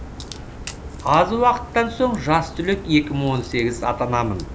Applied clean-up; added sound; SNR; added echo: none; Crack; 13 dB; none.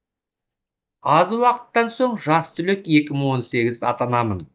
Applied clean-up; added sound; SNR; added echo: neural mask model DeepFilterNet 3.